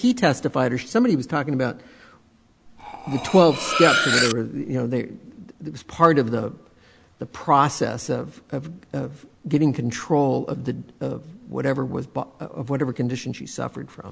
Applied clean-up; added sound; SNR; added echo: none; Cutlery, silverware; 1 dB; none.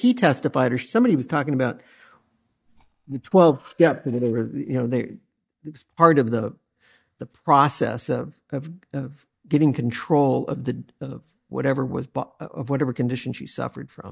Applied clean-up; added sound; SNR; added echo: neural mask model DeepFilterNet 3.